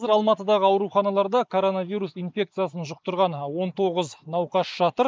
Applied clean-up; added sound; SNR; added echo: neural mask model Resemble Enhance denoiser.